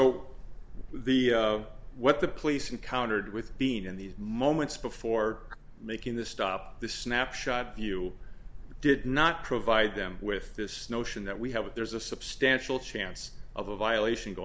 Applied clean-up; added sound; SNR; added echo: none; none; none; none.